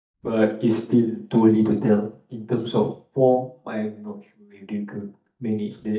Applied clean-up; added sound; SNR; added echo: neural mask model DeepFilterNet 3.